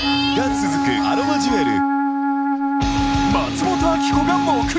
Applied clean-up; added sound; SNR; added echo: none; Wind instrument, woodwind instrument; -3 dB; none.